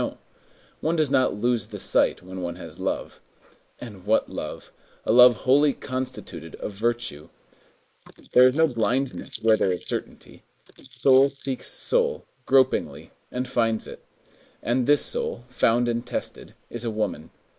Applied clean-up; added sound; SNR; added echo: neural mask model Resemble Enhance denoiser.